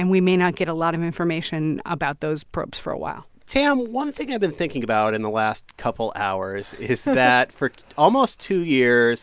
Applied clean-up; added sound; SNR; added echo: none; none; none; none.